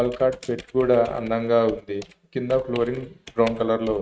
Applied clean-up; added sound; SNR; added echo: neural mask model RNNoise.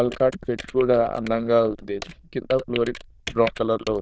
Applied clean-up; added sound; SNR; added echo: neural diffusion model UNIVERSE++.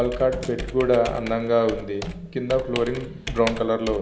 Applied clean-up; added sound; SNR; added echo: none; Computer keyboard; 11 dB; none.